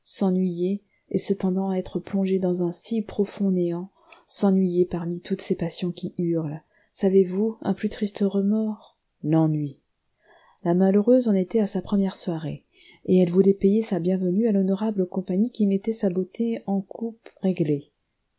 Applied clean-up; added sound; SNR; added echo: none; none; none; none.